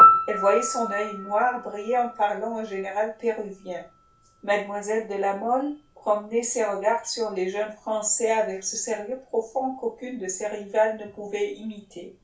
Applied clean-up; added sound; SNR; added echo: none; Piano; 2 dB; reverberation time 0.2 s.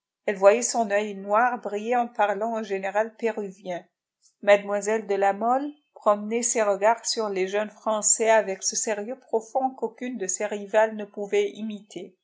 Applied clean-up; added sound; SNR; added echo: none; none; none; none.